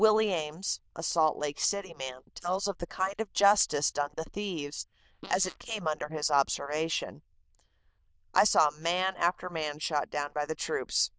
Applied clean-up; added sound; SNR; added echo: neural diffusion model UNIVERSE++.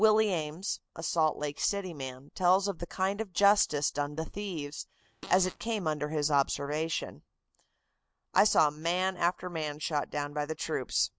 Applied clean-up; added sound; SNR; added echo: none; Fart; 18 dB; none.